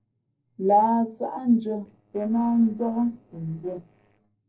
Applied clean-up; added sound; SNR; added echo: neural separator model SepFormer DNS4.